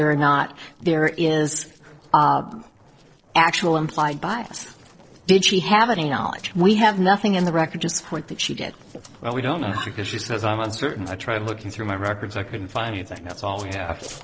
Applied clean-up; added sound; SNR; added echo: neural separator model SepFormer DNS4.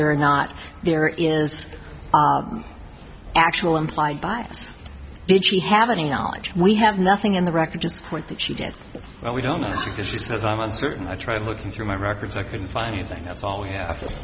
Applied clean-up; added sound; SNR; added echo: none; none; none; none.